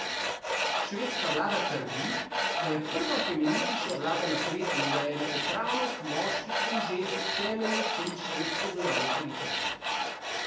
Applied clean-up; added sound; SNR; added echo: none; Tools; -2 dB; reverberation time 0.9 s.